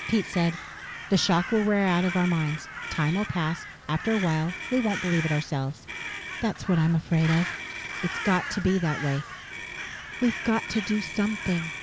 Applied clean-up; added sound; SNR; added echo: none; Motor vehicle (road) + Crow; 9 dB; none.